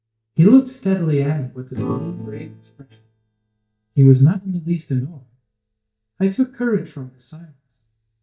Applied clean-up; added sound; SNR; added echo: neural mask model DeepFilterNet 3.